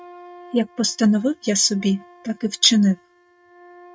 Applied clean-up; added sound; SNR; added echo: neural mask model RNNoise.